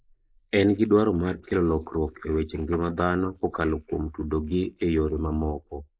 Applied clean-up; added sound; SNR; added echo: neural mask model Resemble Enhance denoiser.